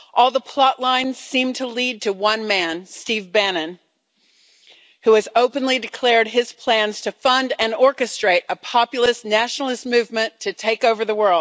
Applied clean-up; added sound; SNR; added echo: none; none; none; none.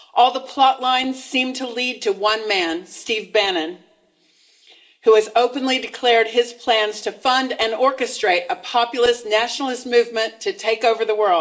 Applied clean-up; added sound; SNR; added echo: none; none; none; reverberation time 0.5 s.